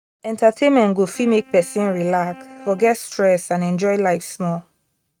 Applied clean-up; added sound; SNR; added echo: neural mask model RNNoise.